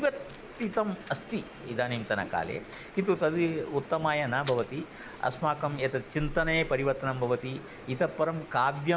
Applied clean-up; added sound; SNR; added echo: none; Fire; 18 dB; none.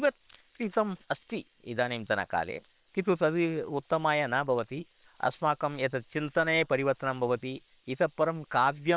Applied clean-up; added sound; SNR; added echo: neural separator model SepFormer WHAM!.